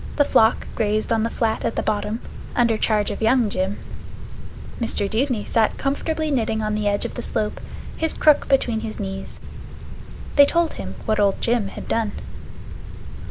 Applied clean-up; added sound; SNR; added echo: none; Cricket; 6 dB; none.